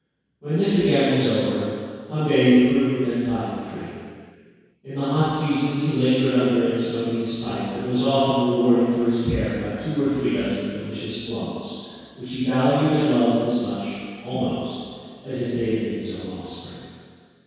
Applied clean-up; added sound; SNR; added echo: none; none; none; reverberation time 2.0 s.